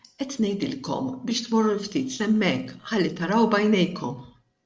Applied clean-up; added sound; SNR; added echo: neural separator model SepFormer DNS4.